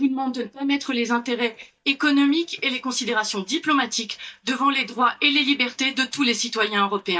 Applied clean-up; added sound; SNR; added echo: neural mask model DeepFilterNet 3.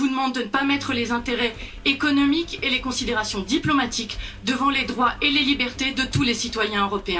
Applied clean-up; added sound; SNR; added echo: none; Engine; 17 dB; reverberation time 0.2 s.